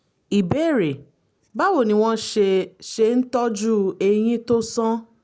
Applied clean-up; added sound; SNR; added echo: none; none; none; none.